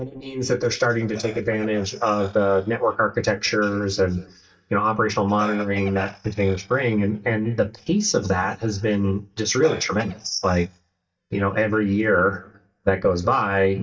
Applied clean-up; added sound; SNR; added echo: neural mask model DeepFilterNet 3.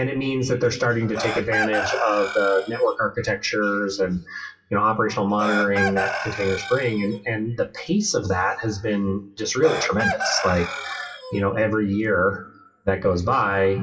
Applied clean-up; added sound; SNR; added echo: classical method WPE with log-MMSE.